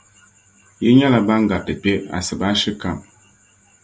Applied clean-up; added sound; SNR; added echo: none; none; none; none.